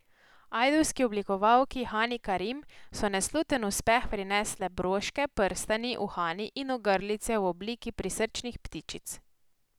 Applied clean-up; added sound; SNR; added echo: none; none; none; none.